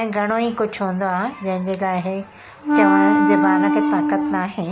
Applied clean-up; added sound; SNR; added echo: none; Wind instrument, woodwind instrument; -4 dB; none.